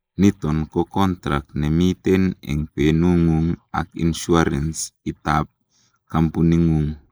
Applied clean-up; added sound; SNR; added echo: neural mask model Resemble Enhance denoiser.